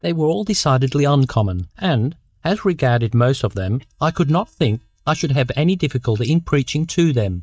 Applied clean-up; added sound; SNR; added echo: neural mask model DeepFilterNet 3.